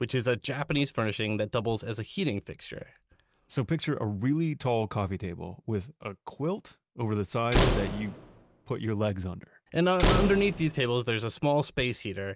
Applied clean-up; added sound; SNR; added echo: none; Slam; 0 dB; none.